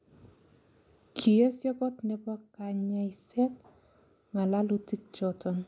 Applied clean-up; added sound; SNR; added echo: none; none; none; none.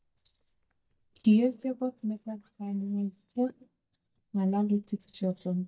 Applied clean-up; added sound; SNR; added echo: neural mask model DeepFilterNet 3.